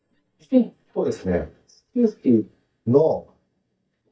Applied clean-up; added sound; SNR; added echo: neural mask model DeepFilterNet 3.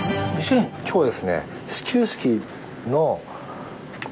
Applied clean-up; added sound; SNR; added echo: none; none; none; none.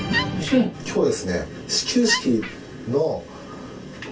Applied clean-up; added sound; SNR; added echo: none; Wood; 4 dB; reverberation time 0.2 s.